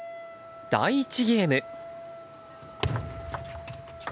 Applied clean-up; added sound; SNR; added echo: none; Wind instrument, woodwind instrument; 14 dB; none.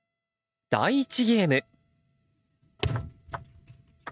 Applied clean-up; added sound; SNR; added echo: neural mask model RNNoise.